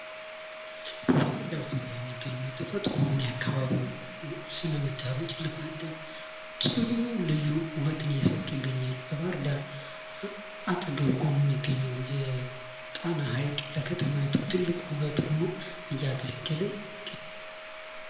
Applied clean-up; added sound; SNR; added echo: none; Domestic sounds, home sounds; 11 dB; reverberation time 1.0 s.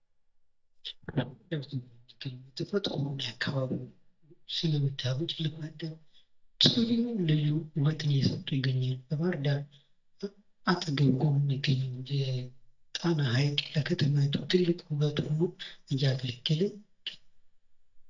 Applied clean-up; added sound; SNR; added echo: neural mask model DeepFilterNet 3.